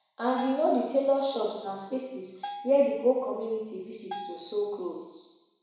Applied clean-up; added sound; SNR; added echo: none; Bell; 15 dB; reverberation time 1.1 s.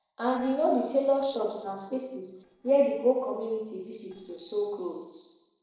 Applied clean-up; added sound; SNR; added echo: neural separator model SepFormer DNS4.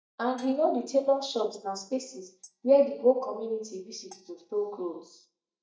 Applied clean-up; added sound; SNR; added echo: neural mask model DeepFilterNet 3.